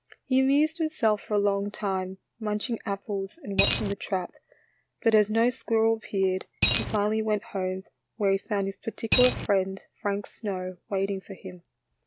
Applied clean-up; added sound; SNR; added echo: none; Coin (dropping); -1 dB; none.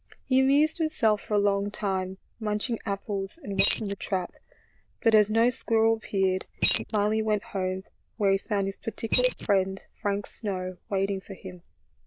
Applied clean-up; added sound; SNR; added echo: neural diffusion model UNIVERSE++.